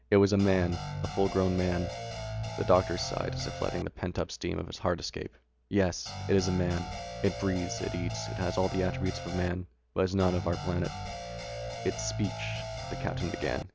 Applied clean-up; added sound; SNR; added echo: none; Guitar; 6 dB; none.